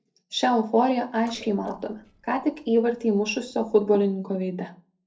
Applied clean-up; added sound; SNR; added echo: neural separator model SepFormer DNS4.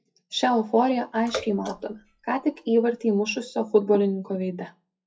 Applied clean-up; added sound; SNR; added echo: classical method WPE with log-MMSE.